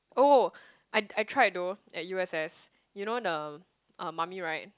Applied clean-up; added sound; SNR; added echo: none; none; none; none.